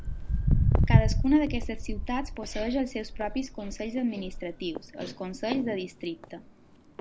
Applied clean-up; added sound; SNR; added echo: none; Walk, footsteps; -3 dB; none.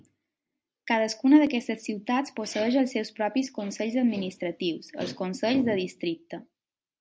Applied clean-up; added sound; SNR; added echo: none; none; none; none.